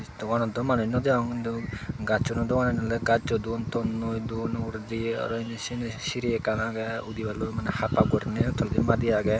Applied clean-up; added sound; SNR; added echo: none; none; none; none.